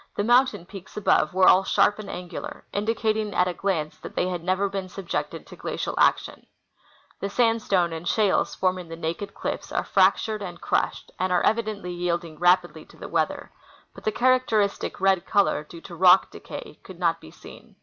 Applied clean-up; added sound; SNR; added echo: none; none; none; none.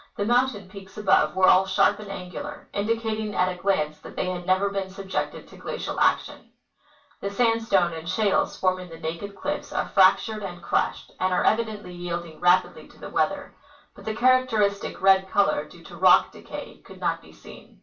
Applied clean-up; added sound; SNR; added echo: none; none; none; reverberation time 0.2 s.